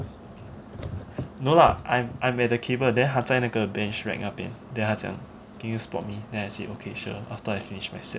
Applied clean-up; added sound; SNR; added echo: none; none; none; none.